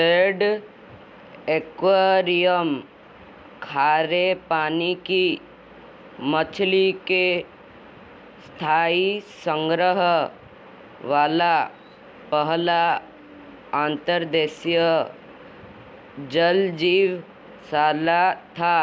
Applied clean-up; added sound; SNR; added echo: none; none; none; none.